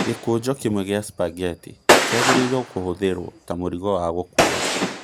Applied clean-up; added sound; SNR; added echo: none; Gunshot, gunfire; -1 dB; none.